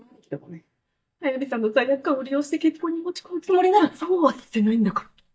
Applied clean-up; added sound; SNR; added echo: neural mask model DeepFilterNet 3.